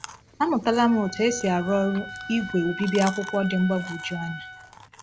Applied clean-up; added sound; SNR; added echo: none; Chewing, mastication + Wind instrument, woodwind instrument; 12 dB; none.